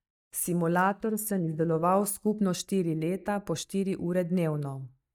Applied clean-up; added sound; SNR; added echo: neural mask model DeepFilterNet 3.